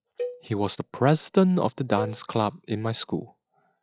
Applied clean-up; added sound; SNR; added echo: classical method log-MMSE.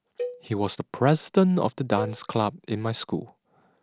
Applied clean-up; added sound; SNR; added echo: none; Cowbell; 14 dB; none.